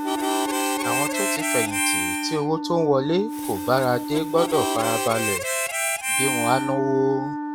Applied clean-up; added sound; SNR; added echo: none; Harmonica + Wind instrument, woodwind instrument; 0 dB; none.